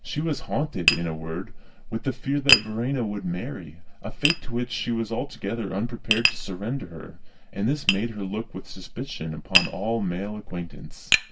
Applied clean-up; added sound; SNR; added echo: none; Tap; 2 dB; reverberation time 0.2 s.